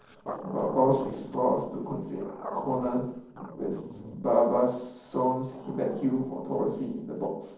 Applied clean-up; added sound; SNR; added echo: neural separator model SepFormer DNS4.